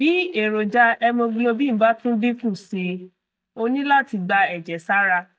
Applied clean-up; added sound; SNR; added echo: neural mask model DeepFilterNet 3.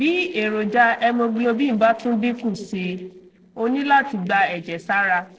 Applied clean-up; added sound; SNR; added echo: neural separator model SepFormer DNS4.